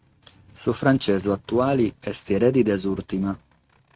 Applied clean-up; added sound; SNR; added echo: neural mask model RNNoise.